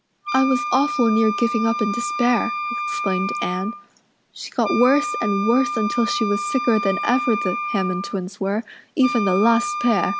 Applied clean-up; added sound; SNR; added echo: none; Wind instrument, woodwind instrument; 5 dB; none.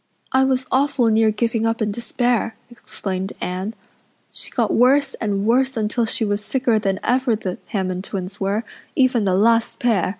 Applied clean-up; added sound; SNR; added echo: none; none; none; none.